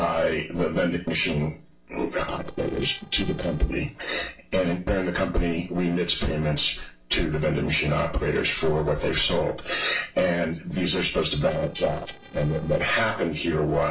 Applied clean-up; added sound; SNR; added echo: neural separator model SepFormer DNS4.